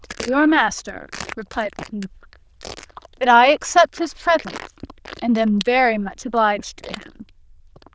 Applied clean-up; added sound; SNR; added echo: neural diffusion model UNIVERSE++.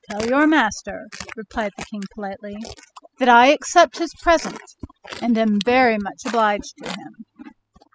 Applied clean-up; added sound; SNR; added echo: classical method spectral subtraction.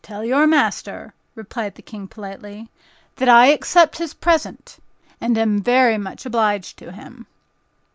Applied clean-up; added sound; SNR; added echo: none; none; none; none.